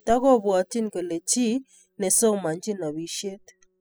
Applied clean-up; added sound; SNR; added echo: classical method spectral subtraction.